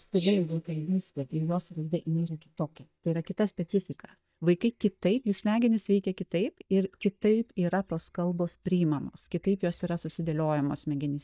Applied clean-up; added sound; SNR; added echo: neural mask model DeepFilterNet 3.